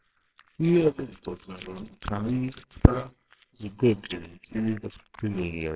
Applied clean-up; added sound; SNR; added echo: neural separator model SepFormer WHAMR!.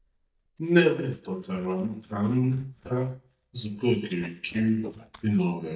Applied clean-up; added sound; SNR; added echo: neural mask model DeepFilterNet 3.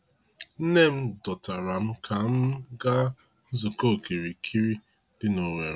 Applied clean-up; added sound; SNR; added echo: none; none; none; none.